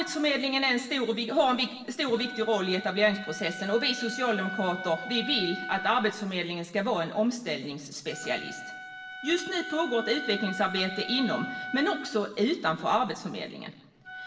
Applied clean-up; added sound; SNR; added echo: none; Wind instrument, woodwind instrument; 12 dB; reverberation time 1.0 s.